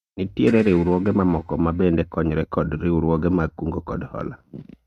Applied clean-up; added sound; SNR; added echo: neural mask model RNNoise.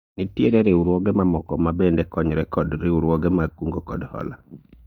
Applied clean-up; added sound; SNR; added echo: neural mask model DeepFilterNet 3.